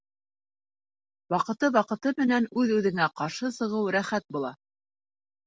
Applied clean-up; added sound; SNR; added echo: none; none; none; none.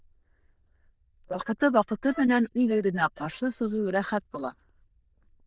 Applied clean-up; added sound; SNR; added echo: neural diffusion model UNIVERSE++.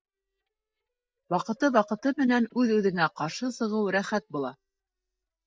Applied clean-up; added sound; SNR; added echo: neural mask model DeepFilterNet 3.